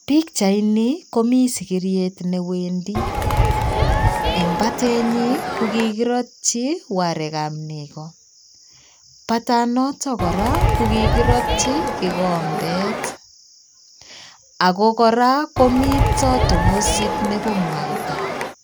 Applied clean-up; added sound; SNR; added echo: none; Crowd; -1 dB; none.